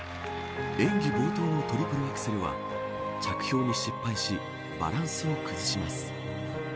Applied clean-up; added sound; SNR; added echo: none; none; none; none.